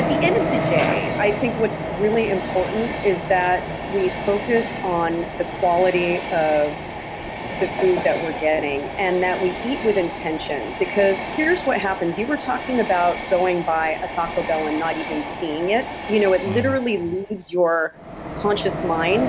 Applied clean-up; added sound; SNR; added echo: none; Train; 6 dB; none.